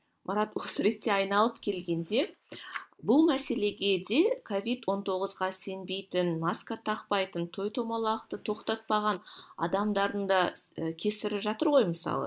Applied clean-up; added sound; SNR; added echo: neural mask model Resemble Enhance denoiser.